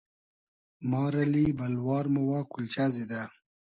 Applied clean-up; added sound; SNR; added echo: none; none; none; none.